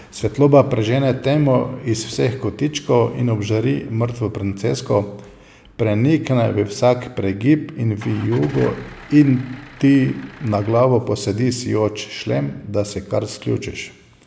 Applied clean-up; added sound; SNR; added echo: none; Engine starting / Car; 19 dB; none.